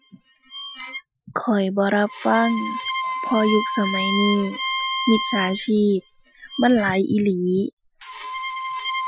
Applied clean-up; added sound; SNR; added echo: classical method Wiener filter.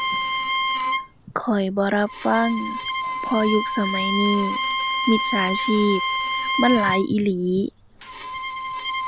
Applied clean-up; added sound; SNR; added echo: none; Bowed string instrument; 2 dB; none.